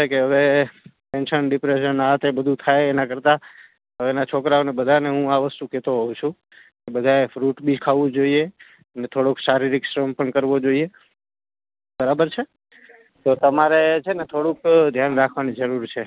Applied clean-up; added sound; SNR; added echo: none; none; none; none.